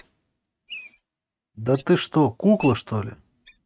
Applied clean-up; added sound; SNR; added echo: neural mask model RNNoise.